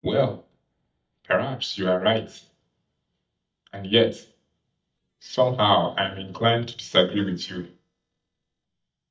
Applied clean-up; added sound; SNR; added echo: neural mask model DeepFilterNet 3.